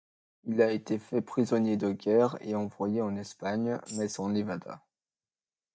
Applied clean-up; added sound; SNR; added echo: neural mask model DeepFilterNet 3.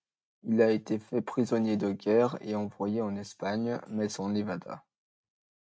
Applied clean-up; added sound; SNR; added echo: neural mask model RNNoise.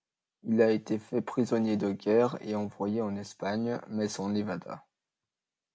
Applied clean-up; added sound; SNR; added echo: none; none; none; none.